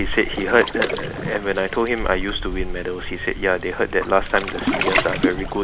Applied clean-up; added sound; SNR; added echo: none; Waves, surf; 3 dB; none.